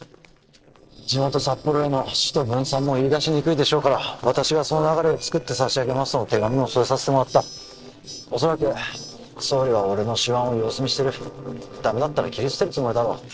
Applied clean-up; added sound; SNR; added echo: neural separator model SepFormer DNS4.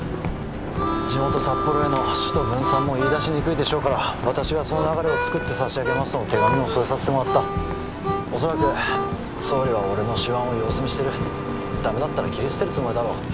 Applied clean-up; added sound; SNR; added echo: none; Harmonica; 5 dB; none.